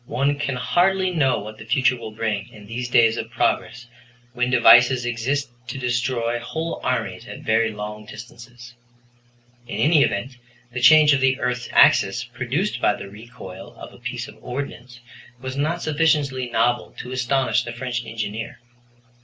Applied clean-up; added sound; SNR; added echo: none; none; none; none.